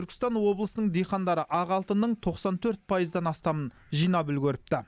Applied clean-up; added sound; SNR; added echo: none; none; none; none.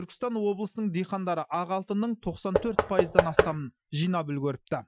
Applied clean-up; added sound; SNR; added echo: classical method Wiener filter.